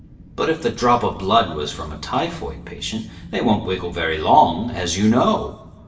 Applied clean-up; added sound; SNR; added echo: none; Wind; 19 dB; reverberation time 0.9 s.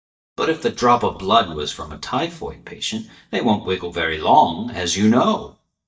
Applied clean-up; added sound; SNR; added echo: neural mask model DeepFilterNet 3.